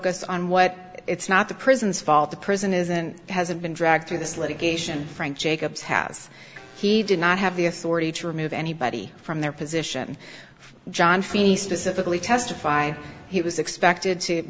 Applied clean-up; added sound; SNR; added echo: none; none; none; none.